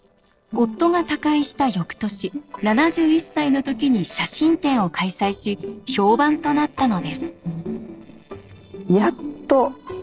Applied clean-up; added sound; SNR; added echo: neural separator model SepFormer DNS4.